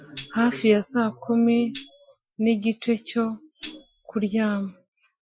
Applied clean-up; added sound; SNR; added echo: classical method Wiener filter.